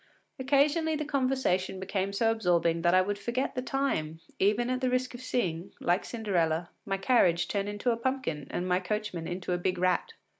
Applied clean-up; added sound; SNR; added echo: none; none; none; none.